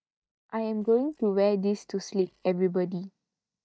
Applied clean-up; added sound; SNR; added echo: neural mask model DeepFilterNet 3.